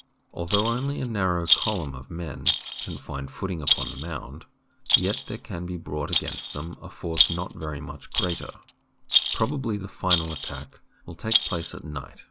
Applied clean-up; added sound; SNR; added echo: none; Rattle; 0 dB; none.